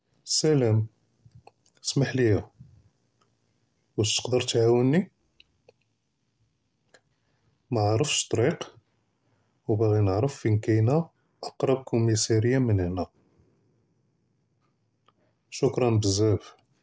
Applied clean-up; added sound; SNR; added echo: none; none; none; none.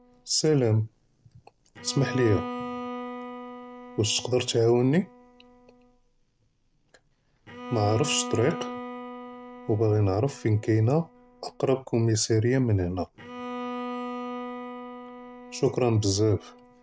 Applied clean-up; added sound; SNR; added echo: none; Bowed string instrument; 12 dB; none.